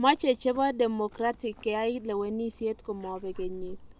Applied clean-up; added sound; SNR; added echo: none; Dog; 16 dB; none.